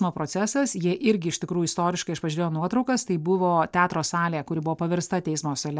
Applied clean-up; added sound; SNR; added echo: none; none; none; none.